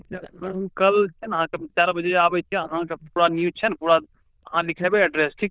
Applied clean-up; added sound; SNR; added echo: neural diffusion model UNIVERSE++.